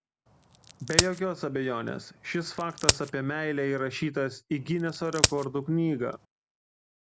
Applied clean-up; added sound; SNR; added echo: none; Crack; 1 dB; none.